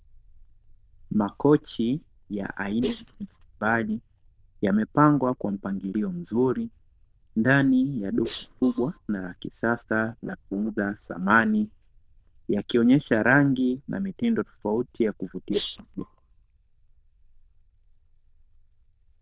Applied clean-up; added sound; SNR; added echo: neural diffusion model UNIVERSE++.